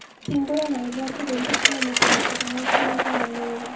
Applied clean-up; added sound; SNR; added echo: none; Bicycle; -4 dB; reverberation time 0.3 s.